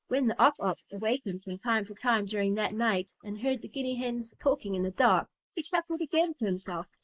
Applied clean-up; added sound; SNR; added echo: neural mask model Resemble Enhance denoiser.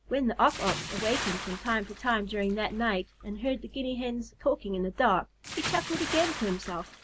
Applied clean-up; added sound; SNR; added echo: none; Bathtub (filling or washing) / Splash, splatter; 9 dB; none.